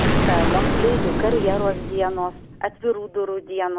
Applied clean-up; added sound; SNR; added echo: none; Explosion; -1 dB; none.